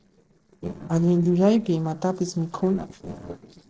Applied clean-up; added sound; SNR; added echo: neural separator model SepFormer DNS4.